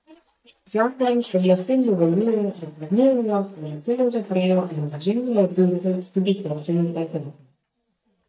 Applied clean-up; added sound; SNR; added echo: neural mask model DeepFilterNet 3.